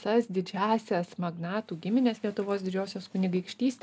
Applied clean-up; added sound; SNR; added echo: none; none; none; none.